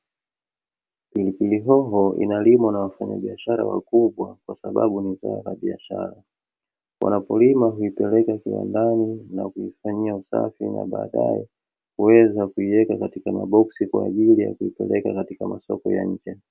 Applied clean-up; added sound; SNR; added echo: none; none; none; none.